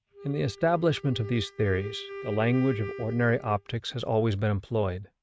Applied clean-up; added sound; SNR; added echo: neural mask model RNNoise.